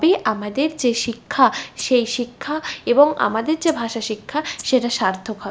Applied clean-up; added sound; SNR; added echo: none; Rattle (instrument); 20 dB; none.